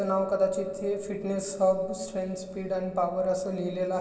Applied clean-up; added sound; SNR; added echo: none; none; none; reverberation time 0.2 s.